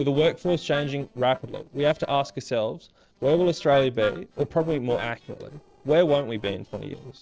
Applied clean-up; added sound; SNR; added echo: neural separator model SepFormer DNS4.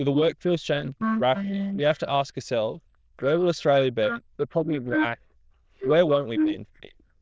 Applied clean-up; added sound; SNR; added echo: neural diffusion model UNIVERSE++.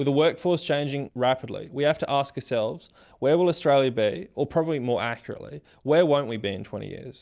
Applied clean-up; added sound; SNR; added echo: none; none; none; none.